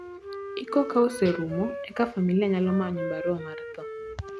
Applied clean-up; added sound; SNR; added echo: none; Wind instrument, woodwind instrument; 10 dB; none.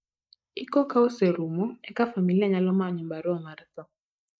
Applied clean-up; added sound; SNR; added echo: neural mask model Resemble Enhance denoiser.